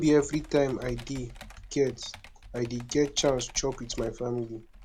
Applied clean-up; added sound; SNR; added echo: none; Computer keyboard; 16 dB; none.